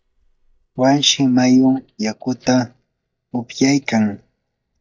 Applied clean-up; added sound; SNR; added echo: neural mask model DeepFilterNet 3.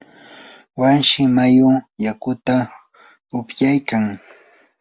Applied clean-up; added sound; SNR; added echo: none; none; none; none.